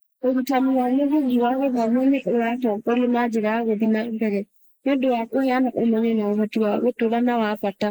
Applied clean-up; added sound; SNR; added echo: neural mask model Resemble Enhance denoiser.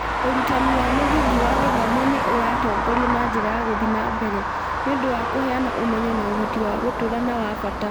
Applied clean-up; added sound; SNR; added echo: none; Traffic noise, roadway noise; -2 dB; none.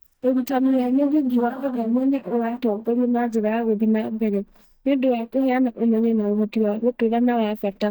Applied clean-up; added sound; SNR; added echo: neural mask model DeepFilterNet 3.